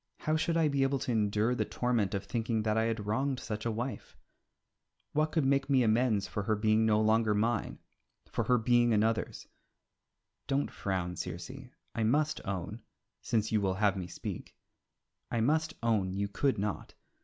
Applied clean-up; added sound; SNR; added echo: none; none; none; none.